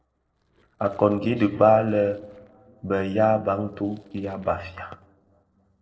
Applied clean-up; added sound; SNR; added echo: neural separator model SepFormer DNS4.